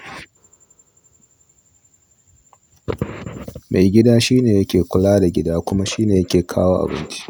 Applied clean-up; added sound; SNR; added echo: none; none; none; none.